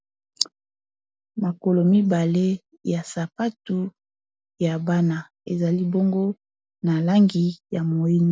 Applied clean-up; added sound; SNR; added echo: none; none; none; none.